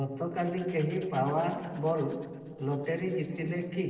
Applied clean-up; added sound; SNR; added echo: neural separator model SepFormer DNS4.